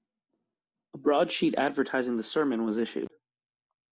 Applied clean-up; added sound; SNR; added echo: none; none; none; none.